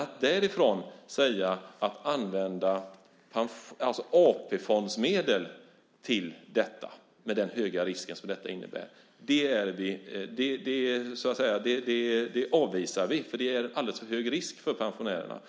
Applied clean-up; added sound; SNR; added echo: none; none; none; none.